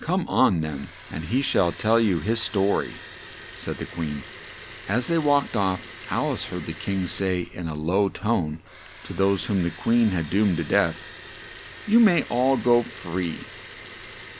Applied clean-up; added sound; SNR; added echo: none; Liquid; 16 dB; none.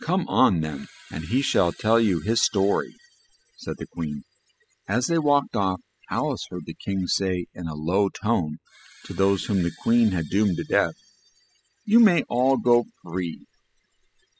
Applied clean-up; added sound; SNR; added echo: classical method spectral subtraction.